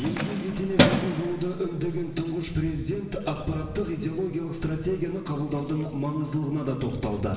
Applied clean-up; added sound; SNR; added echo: none; Keys jangling; 4 dB; reverberation time 1.2 s.